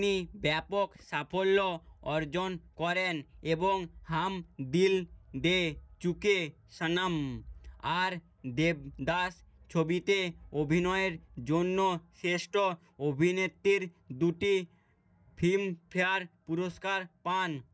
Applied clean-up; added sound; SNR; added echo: none; none; none; none.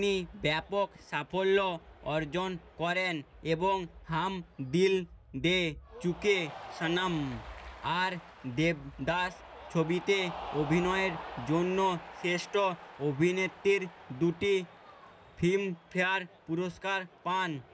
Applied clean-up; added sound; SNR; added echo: none; Cheering; 16 dB; none.